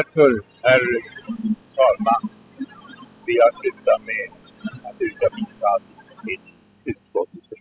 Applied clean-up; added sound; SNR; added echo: classical method spectral subtraction.